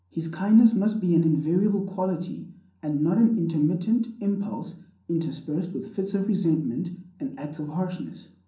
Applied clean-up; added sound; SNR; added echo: none; none; none; reverberation time 0.6 s.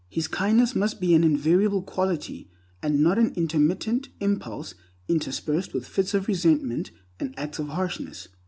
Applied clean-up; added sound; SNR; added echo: none; none; none; none.